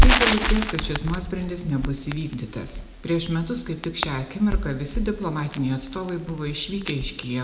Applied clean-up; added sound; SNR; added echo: none; Crackle; -2 dB; reverberation time 0.6 s.